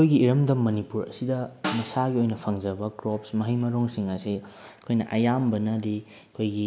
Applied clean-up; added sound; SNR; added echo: none; Snare drum; 14 dB; none.